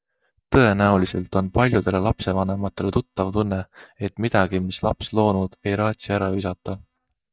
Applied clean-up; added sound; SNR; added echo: neural mask model DeepFilterNet 3.